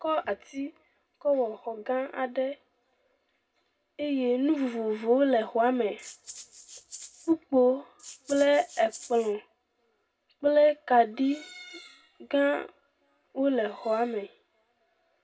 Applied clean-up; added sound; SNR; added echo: none; Rattle (instrument); 17 dB; reverberation time 0.2 s.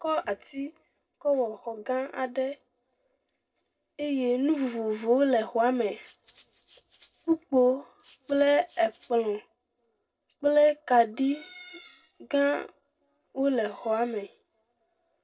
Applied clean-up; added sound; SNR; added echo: neural separator model SepFormer DNS4.